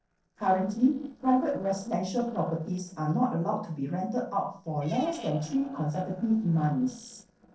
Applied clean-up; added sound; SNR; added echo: neural separator model SepFormer DNS4.